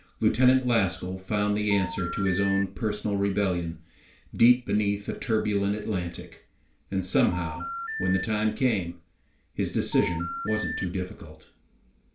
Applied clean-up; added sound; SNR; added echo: none; Telephone; 7 dB; reverberation time 0.3 s.